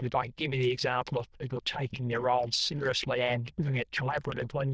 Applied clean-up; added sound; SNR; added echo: neural diffusion model UNIVERSE++.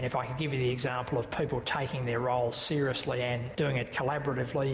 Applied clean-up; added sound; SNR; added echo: none; none; none; none.